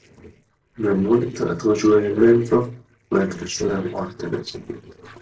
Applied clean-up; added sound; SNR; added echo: neural separator model SepFormer DNS4.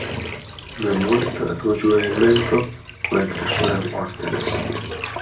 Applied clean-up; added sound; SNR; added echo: none; Bathtub (filling or washing); 5 dB; reverberation time 0.3 s.